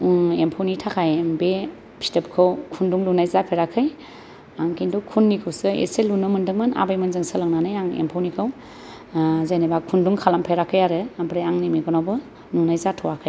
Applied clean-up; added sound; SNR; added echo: none; none; none; none.